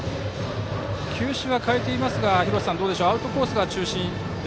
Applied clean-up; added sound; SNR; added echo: none; none; none; none.